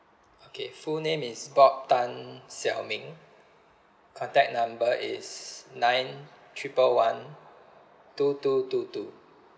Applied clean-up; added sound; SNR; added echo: none; none; none; none.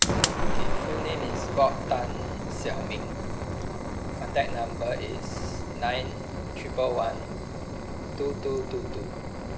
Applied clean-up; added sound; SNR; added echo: none; Fire; -3 dB; none.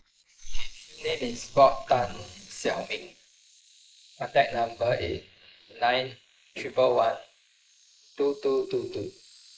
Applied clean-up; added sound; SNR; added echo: neural mask model Resemble Enhance denoiser.